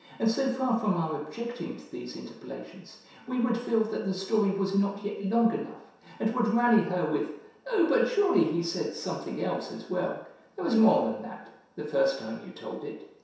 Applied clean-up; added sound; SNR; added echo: none; none; none; reverberation time 0.7 s.